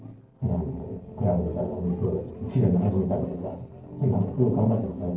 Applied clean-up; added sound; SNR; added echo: neural separator model SepFormer DNS4.